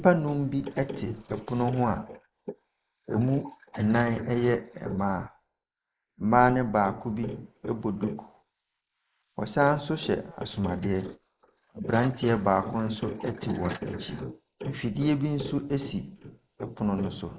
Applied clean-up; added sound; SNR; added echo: neural mask model Resemble Enhance denoiser.